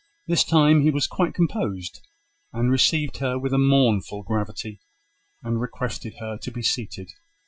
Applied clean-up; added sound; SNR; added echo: classical method Wiener filter.